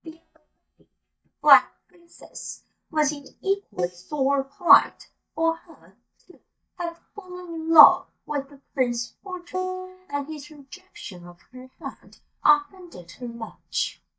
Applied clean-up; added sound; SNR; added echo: neural mask model DeepFilterNet 3.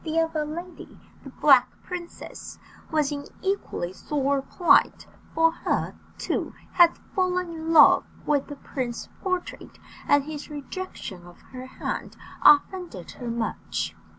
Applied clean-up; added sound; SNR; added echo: none; none; none; none.